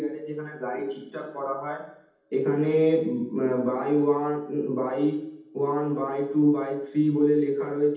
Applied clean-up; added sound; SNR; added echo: none; none; none; reverberation time 0.8 s.